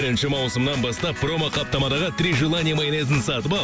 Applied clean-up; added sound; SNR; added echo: none; none; none; none.